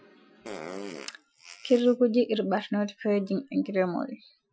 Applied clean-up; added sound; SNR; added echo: classical method Wiener filter.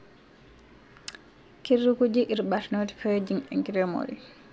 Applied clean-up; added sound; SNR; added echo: none; none; none; none.